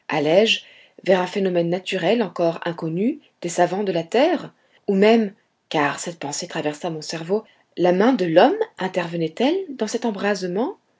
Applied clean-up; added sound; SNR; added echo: none; none; none; none.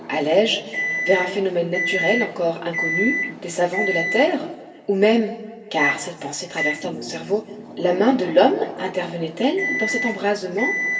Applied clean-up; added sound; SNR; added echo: none; Microwave oven; 6 dB; reverberation time 1.6 s.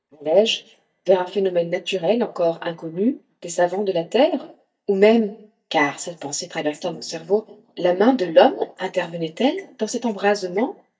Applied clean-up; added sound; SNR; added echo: neural mask model DeepFilterNet 3.